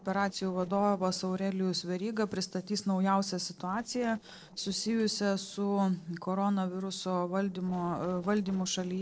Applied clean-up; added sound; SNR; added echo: neural separator model SepFormer DNS4.